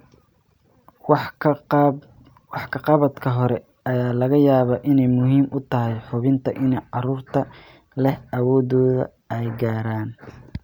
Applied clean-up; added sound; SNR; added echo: none; none; none; none.